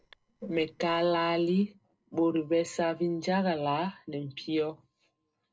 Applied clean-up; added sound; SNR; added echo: neural separator model SepFormer DNS4.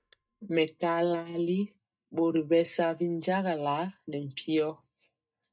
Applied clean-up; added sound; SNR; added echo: neural mask model DeepFilterNet 3.